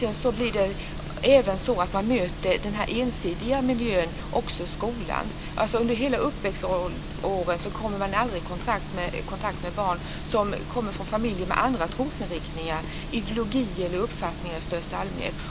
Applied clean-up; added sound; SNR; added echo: none; Engine starting; 12 dB; none.